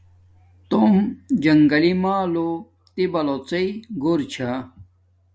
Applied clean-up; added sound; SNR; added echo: none; none; none; none.